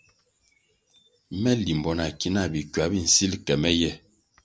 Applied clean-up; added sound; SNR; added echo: none; none; none; none.